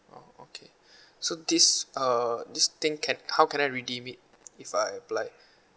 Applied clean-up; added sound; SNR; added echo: none; none; none; none.